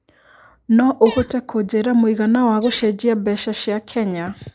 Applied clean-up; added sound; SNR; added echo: neural mask model Resemble Enhance denoiser.